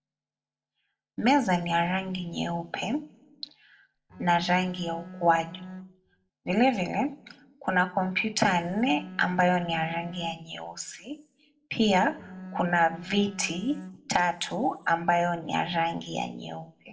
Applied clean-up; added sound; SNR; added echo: neural separator model SepFormer DNS4.